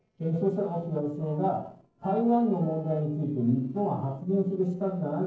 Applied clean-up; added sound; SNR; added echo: neural separator model SepFormer DNS4.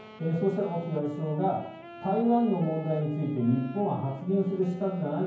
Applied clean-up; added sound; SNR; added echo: none; Wind instrument, woodwind instrument; 18 dB; reverberation time 0.9 s.